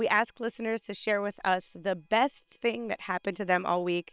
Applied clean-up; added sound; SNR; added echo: neural separator model SepFormer WHAM!.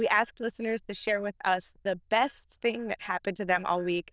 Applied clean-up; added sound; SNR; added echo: neural diffusion model UNIVERSE++.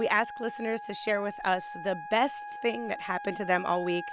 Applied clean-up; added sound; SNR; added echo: none; Wind instrument, woodwind instrument; 11 dB; none.